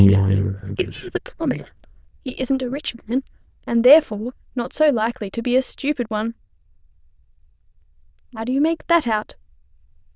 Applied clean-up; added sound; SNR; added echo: neural diffusion model UNIVERSE++.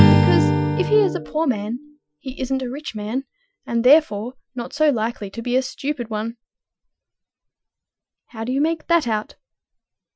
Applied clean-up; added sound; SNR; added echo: classical method Wiener filter.